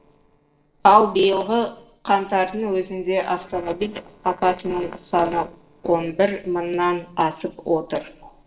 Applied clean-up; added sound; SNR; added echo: neural separator model SepFormer DNS4.